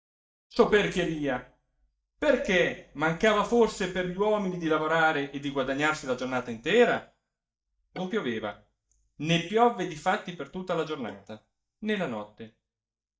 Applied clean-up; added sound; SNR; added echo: neural mask model DeepFilterNet 3.